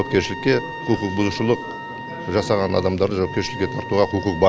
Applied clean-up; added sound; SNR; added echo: none; Trumpet; 12 dB; none.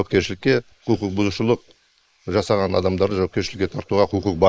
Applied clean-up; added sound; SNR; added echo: neural mask model Resemble Enhance denoiser.